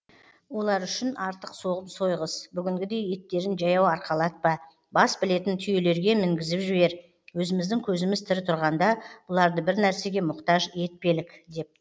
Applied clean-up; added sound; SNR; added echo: none; none; none; none.